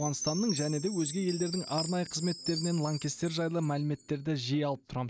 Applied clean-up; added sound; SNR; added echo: none; Chime; 10 dB; none.